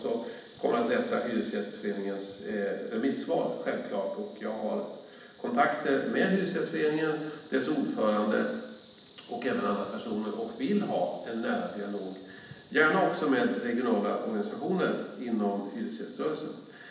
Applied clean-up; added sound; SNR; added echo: none; Insect; 10 dB; reverberation time 0.8 s.